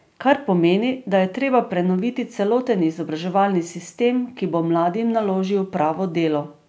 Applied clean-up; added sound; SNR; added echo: none; none; none; none.